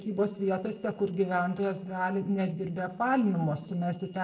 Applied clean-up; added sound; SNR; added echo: neural separator model SepFormer DNS4.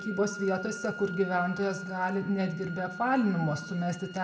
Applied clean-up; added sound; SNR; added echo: none; Wind instrument, woodwind instrument; 12 dB; reverberation time 1.1 s.